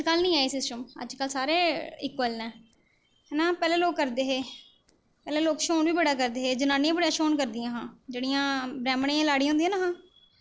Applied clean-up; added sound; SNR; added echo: neural separator model SepFormer DNS4.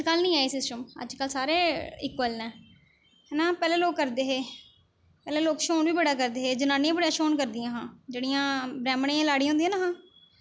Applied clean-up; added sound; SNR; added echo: none; none; none; none.